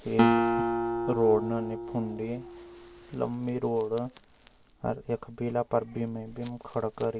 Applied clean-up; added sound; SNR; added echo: none; Acoustic guitar; -1 dB; none.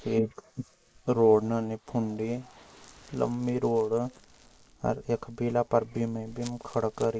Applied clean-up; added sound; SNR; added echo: neural mask model Resemble Enhance denoiser.